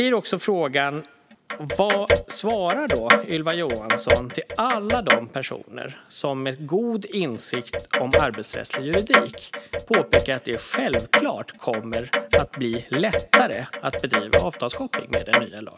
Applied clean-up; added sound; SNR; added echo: none; Clock; -2 dB; none.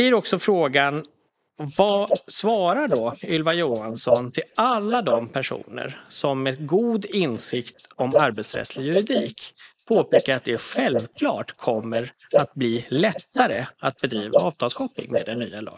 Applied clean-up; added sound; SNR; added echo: neural mask model Resemble Enhance denoiser.